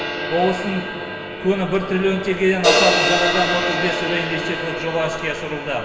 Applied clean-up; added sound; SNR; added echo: none; Crash cymbal; 1 dB; reverberation time 2.8 s.